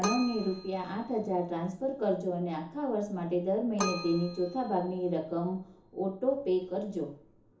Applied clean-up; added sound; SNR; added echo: none; Keyboard (musical); 12 dB; reverberation time 0.7 s.